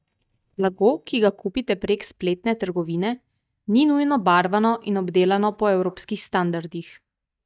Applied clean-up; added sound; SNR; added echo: neural mask model DeepFilterNet 3.